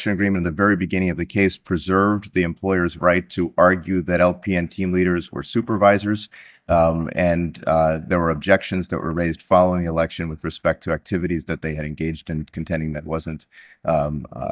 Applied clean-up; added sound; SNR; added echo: neural mask model DeepFilterNet 3.